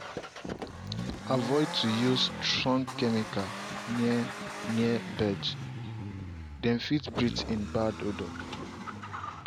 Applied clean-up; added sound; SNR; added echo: none; Accelerating, revving, vroom; 7 dB; none.